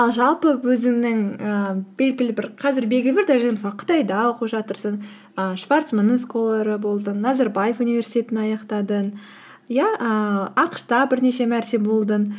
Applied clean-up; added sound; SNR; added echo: none; none; none; none.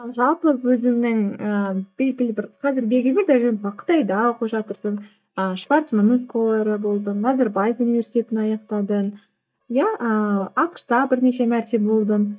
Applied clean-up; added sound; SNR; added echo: neural mask model DeepFilterNet 3.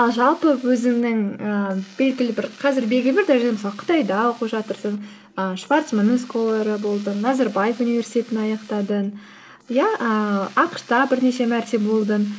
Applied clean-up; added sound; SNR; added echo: neural mask model Resemble Enhance denoiser.